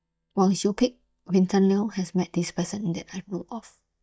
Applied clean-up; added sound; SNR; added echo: neural mask model DeepFilterNet 3.